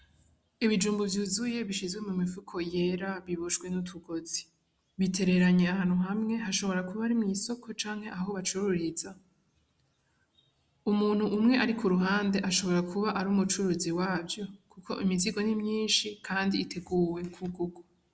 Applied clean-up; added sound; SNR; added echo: none; none; none; none.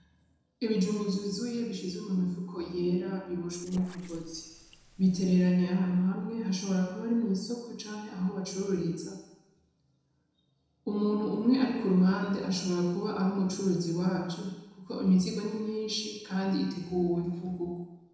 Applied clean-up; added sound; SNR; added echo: neural separator model SepFormer DNS4.